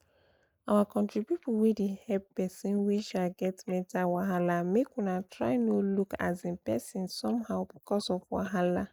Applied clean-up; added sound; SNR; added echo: neural mask model Resemble Enhance denoiser.